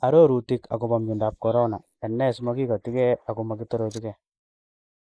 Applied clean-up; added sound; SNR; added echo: neural mask model Resemble Enhance denoiser.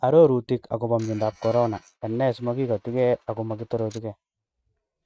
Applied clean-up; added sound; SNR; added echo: neural mask model RNNoise.